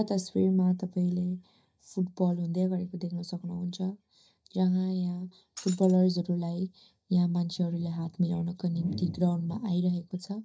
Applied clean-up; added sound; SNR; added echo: neural mask model DeepFilterNet 3.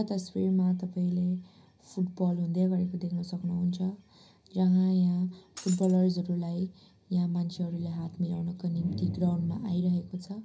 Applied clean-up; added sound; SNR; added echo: none; Shatter; 15 dB; reverberation time 0.4 s.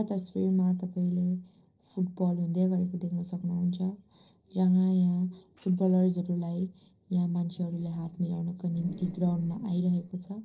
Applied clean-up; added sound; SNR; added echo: neural separator model SepFormer DNS4.